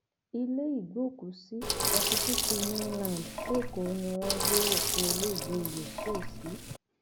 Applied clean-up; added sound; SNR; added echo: none; Sink (filling or washing); -3 dB; none.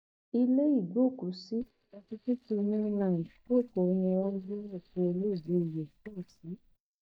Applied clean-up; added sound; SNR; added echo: neural mask model DeepFilterNet 3.